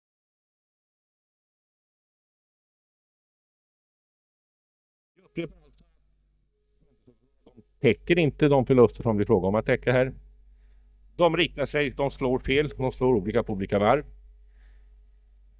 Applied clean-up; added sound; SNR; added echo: neural mask model DeepFilterNet 3.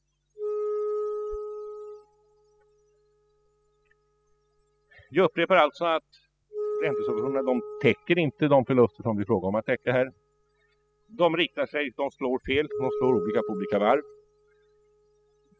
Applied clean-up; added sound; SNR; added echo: classical method spectral subtraction.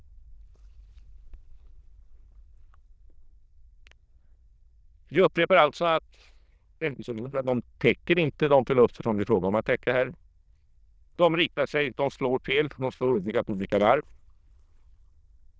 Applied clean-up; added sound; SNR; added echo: neural diffusion model UNIVERSE++.